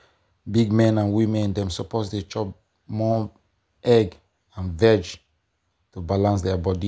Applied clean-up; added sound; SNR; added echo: none; none; none; none.